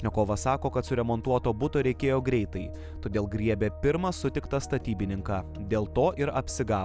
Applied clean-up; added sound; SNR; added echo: none; none; none; none.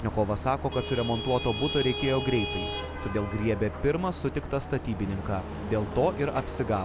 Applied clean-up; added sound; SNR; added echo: none; Traffic noise, roadway noise / Vehicle horn, car horn, honking; 8 dB; none.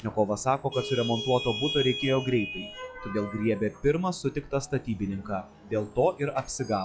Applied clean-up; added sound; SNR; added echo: classical method log-MMSE.